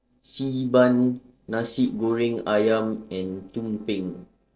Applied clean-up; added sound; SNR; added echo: neural separator model SepFormer DNS4.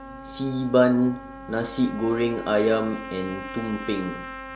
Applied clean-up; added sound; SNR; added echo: none; Trumpet; 13 dB; none.